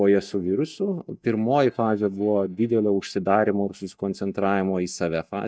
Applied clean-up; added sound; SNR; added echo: neural mask model DeepFilterNet 3.